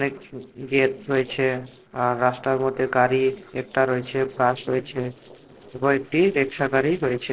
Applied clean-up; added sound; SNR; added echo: neural separator model SepFormer DNS4.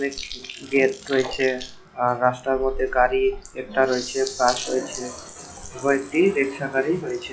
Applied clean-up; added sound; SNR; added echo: classical method log-MMSE.